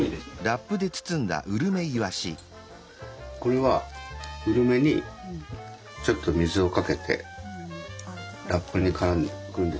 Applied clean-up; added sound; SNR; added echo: none; none; none; none.